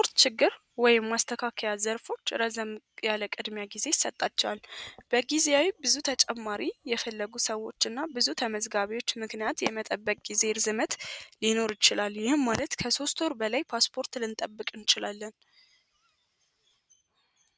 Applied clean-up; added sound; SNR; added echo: none; none; none; none.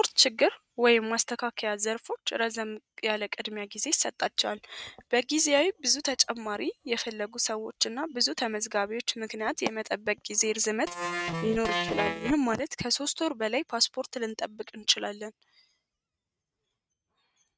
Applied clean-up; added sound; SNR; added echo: neural mask model RNNoise.